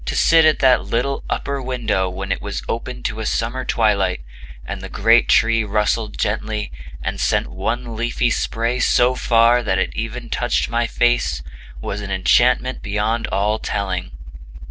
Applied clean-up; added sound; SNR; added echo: none; none; none; none.